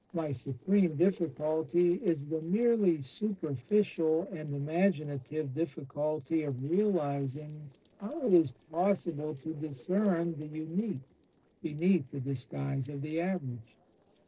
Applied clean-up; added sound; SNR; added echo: neural separator model SepFormer DNS4.